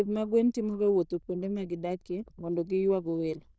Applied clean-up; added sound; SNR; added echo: neural diffusion model UNIVERSE++.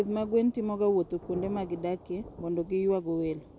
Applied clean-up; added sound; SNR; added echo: none; Thunder; 18 dB; none.